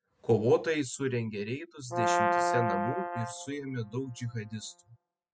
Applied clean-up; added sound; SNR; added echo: classical method spectral subtraction.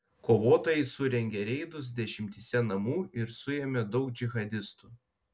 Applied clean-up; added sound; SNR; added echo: none; none; none; none.